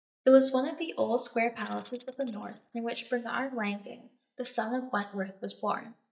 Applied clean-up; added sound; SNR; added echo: neural mask model DeepFilterNet 3.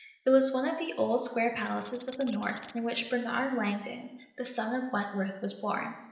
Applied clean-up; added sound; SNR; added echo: neural separator model SepFormer DNS4.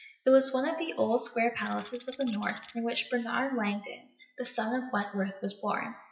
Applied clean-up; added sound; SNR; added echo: classical method WPE with log-MMSE.